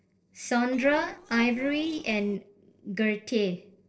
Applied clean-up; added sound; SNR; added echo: neural separator model SepFormer DNS4.